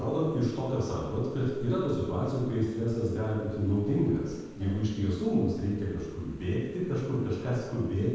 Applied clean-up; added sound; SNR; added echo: none; Rain; 20 dB; reverberation time 1.2 s.